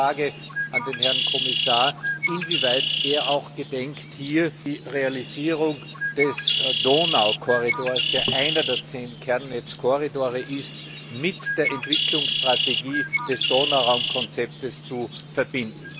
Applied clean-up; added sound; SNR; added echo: none; Bird; 0 dB; none.